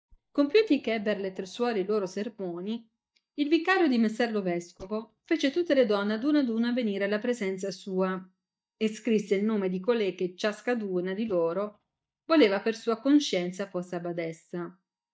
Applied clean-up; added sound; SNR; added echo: neural mask model DeepFilterNet 3.